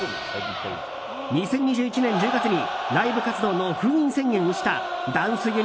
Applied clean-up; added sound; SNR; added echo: none; none; none; none.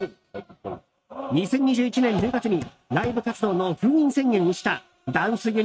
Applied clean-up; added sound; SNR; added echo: neural mask model RNNoise.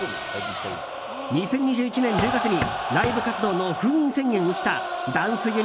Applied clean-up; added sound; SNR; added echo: none; Hammer; 9 dB; none.